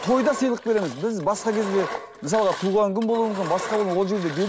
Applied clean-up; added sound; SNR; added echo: none; Engine; 12 dB; none.